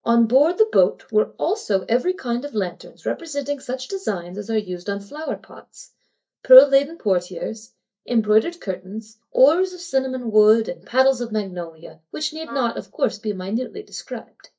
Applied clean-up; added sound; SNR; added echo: neural mask model DeepFilterNet 3.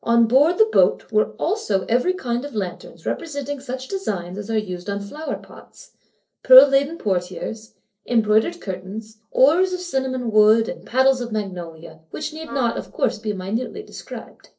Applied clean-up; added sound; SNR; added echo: neural separator model SepFormer DNS4.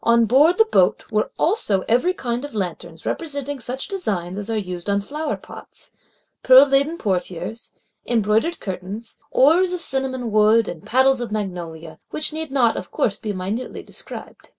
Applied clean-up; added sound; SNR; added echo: none; none; none; none.